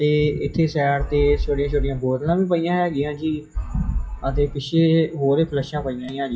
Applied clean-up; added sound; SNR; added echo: classical method WPE with log-MMSE.